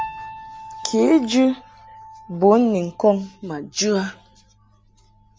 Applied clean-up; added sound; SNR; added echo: none; Piano; 17 dB; none.